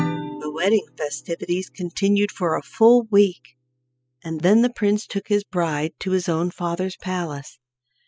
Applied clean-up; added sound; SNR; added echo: classical method spectral subtraction.